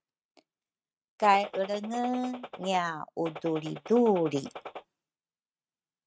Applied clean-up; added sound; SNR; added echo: neural mask model RNNoise.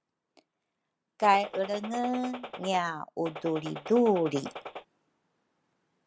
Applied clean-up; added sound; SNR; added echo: none; Gunshot, gunfire; 11 dB; none.